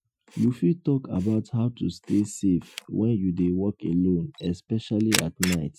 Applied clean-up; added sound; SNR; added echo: classical method Wiener filter.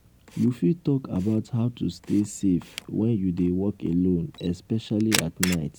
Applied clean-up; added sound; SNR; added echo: none; Camera; 13 dB; none.